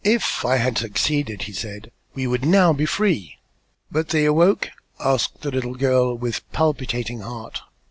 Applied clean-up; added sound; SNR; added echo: none; none; none; none.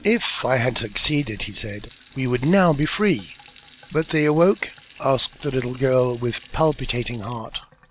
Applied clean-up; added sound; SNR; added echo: none; Sink (filling or washing) / Water tap, faucet; 18 dB; none.